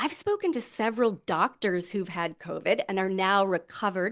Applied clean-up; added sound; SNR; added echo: none; none; none; none.